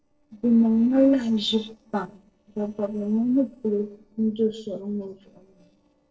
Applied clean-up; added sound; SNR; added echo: neural separator model SepFormer DNS4.